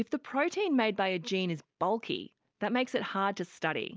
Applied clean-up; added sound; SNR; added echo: none; none; none; none.